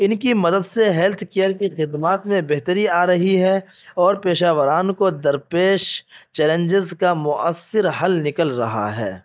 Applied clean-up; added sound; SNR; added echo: neural mask model DeepFilterNet 3.